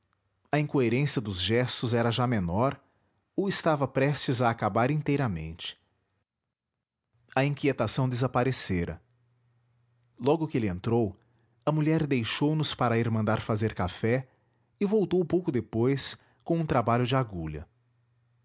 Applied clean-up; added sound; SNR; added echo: none; none; none; none.